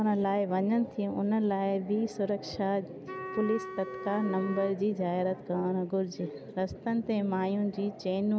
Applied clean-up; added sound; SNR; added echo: none; Wind instrument, woodwind instrument; 12 dB; none.